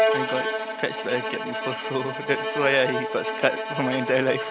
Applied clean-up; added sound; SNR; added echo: none; Bowed string instrument; 1 dB; none.